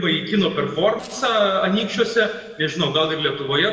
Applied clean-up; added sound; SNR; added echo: neural separator model SepFormer DNS4.